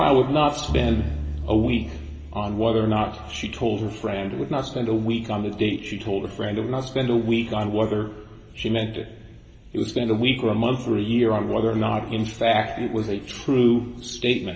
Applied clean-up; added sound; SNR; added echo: none; Bowed string instrument; 7 dB; reverberation time 2.7 s.